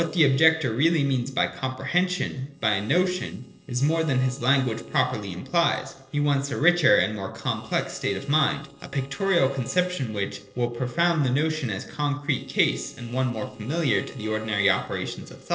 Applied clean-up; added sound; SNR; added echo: neural separator model SepFormer DNS4.